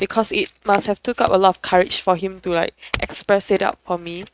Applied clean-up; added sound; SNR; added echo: neural mask model RNNoise.